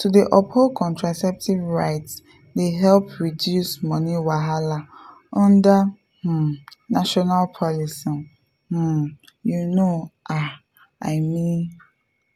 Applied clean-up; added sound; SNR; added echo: none; none; none; none.